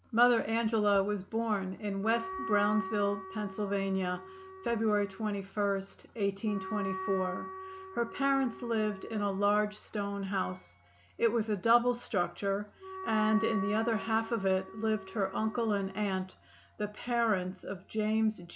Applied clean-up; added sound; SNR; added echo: none; Wind instrument, woodwind instrument; 11 dB; none.